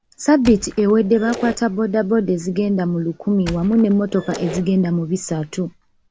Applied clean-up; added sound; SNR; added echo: none; Squeak + Squeak; 17 dB; none.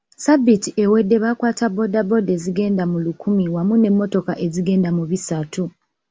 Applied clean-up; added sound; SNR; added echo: none; none; none; none.